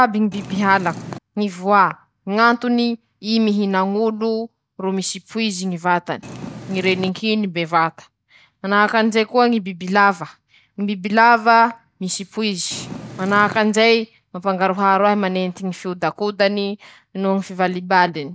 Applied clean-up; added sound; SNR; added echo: none; Purr; 13 dB; none.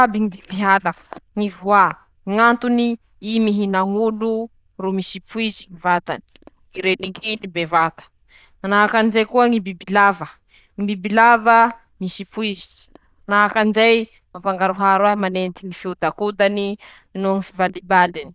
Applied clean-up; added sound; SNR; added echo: neural diffusion model UNIVERSE++.